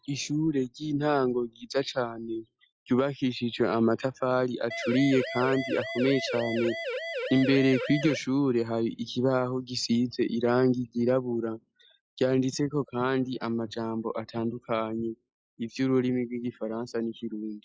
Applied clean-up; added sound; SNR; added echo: classical method log-MMSE.